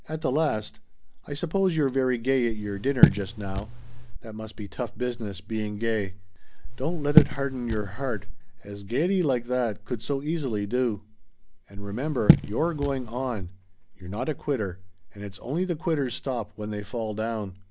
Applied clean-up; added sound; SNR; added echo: none; Raindrop / Drip; -3 dB; none.